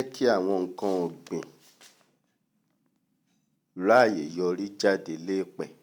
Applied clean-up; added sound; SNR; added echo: none; none; none; none.